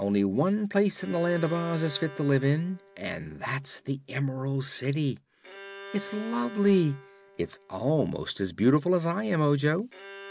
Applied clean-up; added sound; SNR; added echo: none; Bowed string instrument; 19 dB; none.